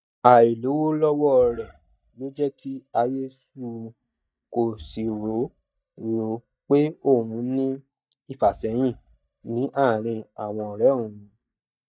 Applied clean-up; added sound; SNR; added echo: neural mask model DeepFilterNet 3.